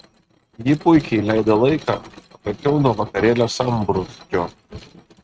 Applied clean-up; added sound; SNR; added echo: neural mask model RNNoise.